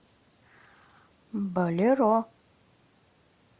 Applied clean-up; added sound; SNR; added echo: none; none; none; none.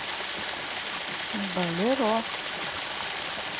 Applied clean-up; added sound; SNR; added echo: none; Stream; 0 dB; none.